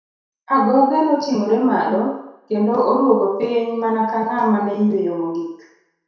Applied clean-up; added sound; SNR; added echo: none; none; none; reverberation time 0.7 s.